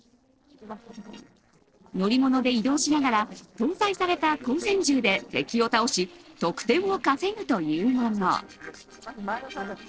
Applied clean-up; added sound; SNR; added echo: neural separator model SepFormer DNS4.